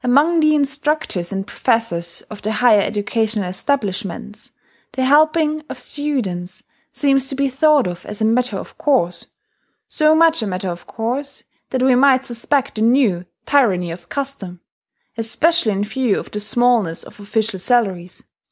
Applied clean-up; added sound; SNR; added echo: none; none; none; none.